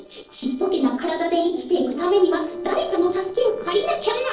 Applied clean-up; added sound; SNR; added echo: neural separator model SepFormer DNS4.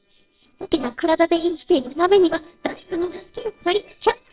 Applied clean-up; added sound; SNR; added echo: neural separator model SepFormer WHAMR!.